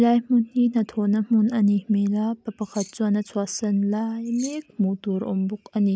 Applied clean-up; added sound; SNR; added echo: none; Keys jangling; 18 dB; none.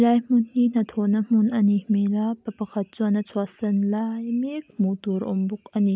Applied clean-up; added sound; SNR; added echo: none; none; none; none.